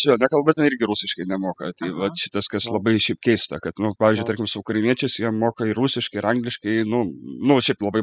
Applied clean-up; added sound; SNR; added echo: classical method spectral subtraction.